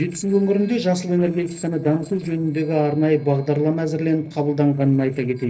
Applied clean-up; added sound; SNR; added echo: neural separator model SepFormer DNS4.